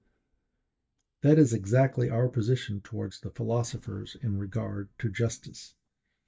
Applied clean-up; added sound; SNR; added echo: neural mask model DeepFilterNet 3.